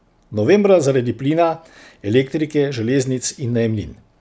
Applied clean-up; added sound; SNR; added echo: none; none; none; none.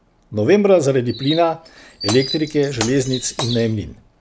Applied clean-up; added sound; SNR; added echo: none; Glass + Chirp, tweet; 11 dB; none.